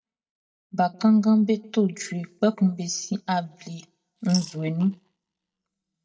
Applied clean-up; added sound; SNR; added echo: neural mask model DeepFilterNet 3.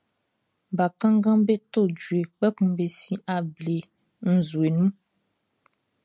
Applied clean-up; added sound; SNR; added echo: none; none; none; none.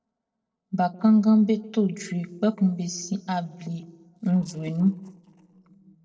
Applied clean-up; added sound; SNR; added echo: neural separator model SepFormer DNS4.